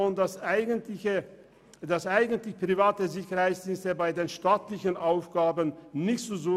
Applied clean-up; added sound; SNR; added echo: none; none; none; none.